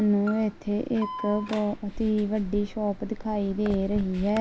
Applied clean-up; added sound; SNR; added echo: none; Alarm; 12 dB; none.